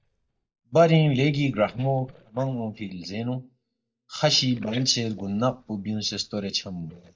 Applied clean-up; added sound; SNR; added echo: neural mask model DeepFilterNet 3.